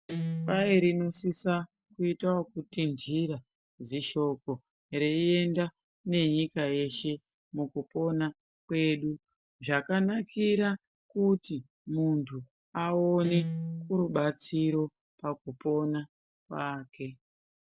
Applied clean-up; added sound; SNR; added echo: neural separator model SepFormer DNS4.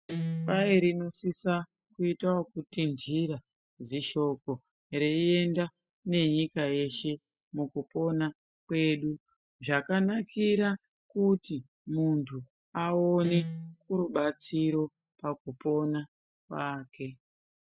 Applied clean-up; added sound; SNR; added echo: classical method spectral subtraction.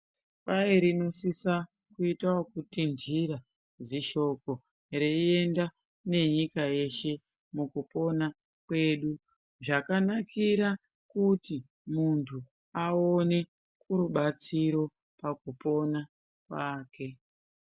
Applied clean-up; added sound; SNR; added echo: none; none; none; none.